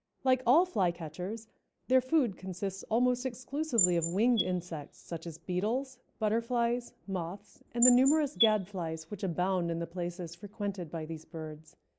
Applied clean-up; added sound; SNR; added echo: neural mask model Resemble Enhance denoiser.